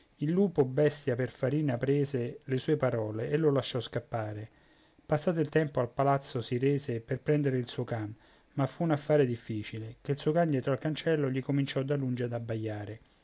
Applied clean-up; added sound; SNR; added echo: none; none; none; none.